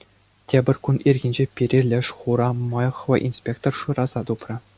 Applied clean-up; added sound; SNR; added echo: none; none; none; none.